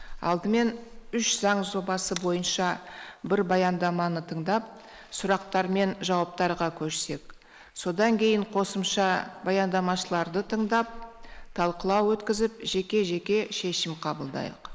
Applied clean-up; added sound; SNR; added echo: neural mask model Resemble Enhance denoiser.